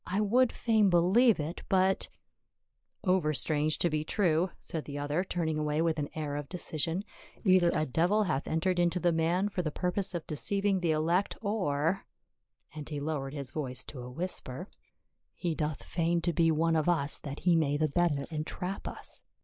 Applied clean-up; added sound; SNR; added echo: neural mask model Resemble Enhance denoiser.